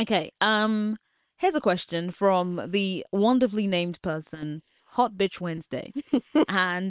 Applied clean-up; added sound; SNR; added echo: neural separator model SepFormer WHAM!.